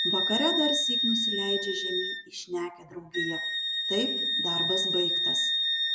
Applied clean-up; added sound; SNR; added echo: none; Wind instrument, woodwind instrument; -4 dB; none.